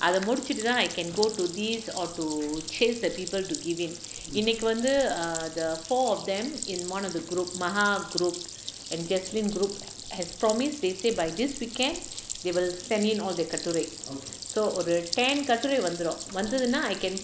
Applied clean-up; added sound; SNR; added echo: none; Stream; 10 dB; none.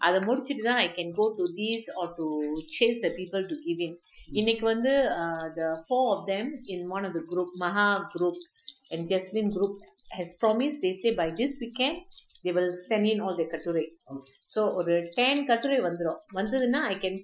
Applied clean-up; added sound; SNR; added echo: classical method Wiener filter.